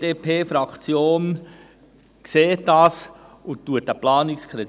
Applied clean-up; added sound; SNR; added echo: none; none; none; none.